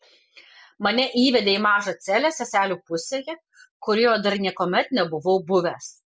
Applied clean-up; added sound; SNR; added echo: none; none; none; none.